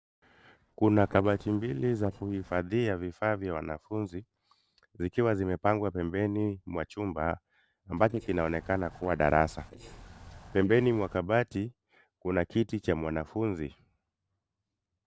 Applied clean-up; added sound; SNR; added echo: neural separator model SepFormer DNS4.